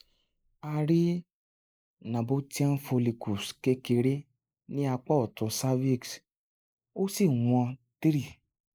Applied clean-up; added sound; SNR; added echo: neural mask model Resemble Enhance denoiser.